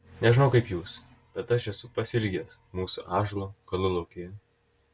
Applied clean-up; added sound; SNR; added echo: none; none; none; none.